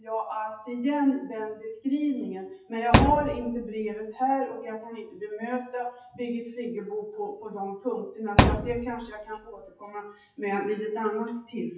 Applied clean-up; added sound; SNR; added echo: classical method WPE with log-MMSE.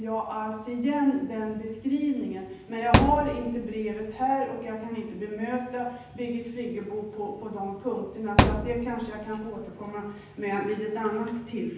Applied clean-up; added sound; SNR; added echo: none; Thump, thud; -4 dB; reverberation time 0.9 s.